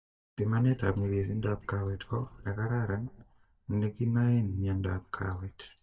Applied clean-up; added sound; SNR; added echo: neural mask model DeepFilterNet 3.